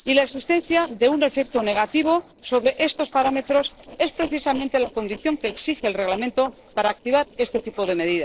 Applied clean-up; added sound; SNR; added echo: neural separator model SepFormer DNS4.